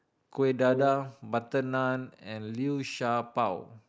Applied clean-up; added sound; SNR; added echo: neural mask model Resemble Enhance denoiser.